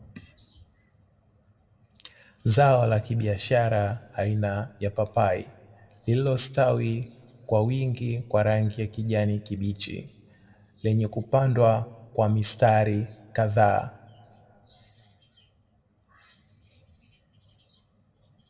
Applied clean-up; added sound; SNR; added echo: none; none; none; reverberation time 1.3 s.